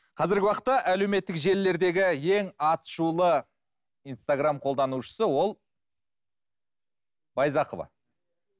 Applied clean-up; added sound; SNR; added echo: none; none; none; none.